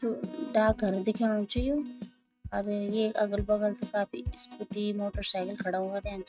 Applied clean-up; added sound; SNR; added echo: neural mask model RNNoise.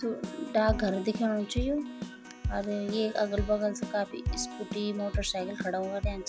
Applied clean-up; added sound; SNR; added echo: none; Keyboard (musical); 5 dB; none.